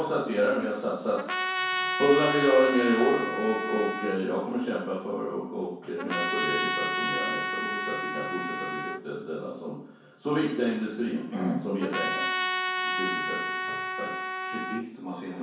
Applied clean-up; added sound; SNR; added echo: none; Trumpet; 2 dB; reverberation time 0.6 s.